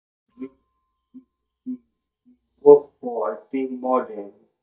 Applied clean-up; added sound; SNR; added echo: neural mask model DeepFilterNet 3.